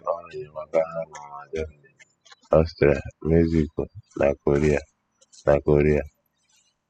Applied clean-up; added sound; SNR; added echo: classical method spectral subtraction.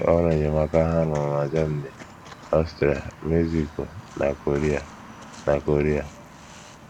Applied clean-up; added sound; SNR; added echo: none; Walk, footsteps; 19 dB; none.